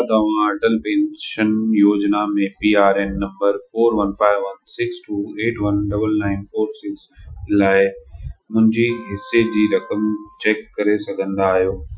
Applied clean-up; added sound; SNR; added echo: classical method Wiener filter.